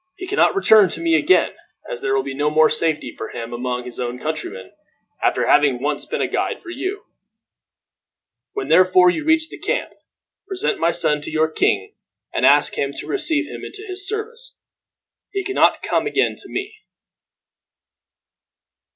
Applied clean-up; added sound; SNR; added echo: none; none; none; none.